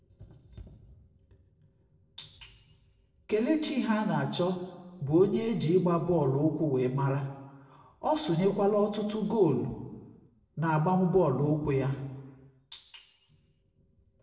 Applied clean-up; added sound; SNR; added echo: none; none; none; reverberation time 1.1 s.